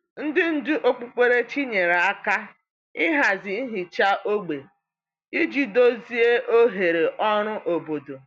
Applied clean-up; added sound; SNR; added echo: none; none; none; none.